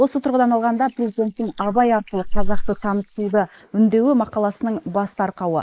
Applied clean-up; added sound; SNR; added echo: neural mask model Resemble Enhance denoiser.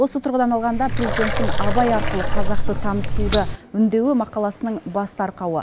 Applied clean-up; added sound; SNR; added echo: none; Water; -3 dB; none.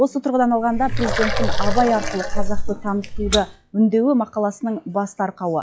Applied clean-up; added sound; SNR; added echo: classical method log-MMSE.